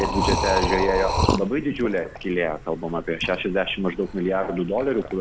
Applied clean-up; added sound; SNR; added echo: none; Liquid; 3 dB; none.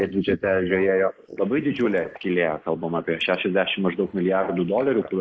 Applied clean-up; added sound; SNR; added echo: neural mask model Resemble Enhance denoiser.